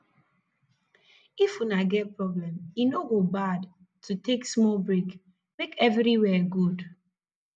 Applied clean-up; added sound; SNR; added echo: none; none; none; none.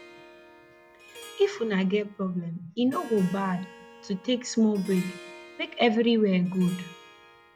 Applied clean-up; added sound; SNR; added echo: none; Harp; 20 dB; none.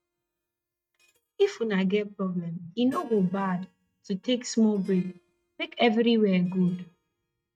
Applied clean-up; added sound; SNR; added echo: neural mask model RNNoise.